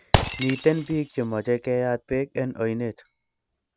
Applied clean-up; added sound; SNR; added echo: none; Shatter; 5 dB; none.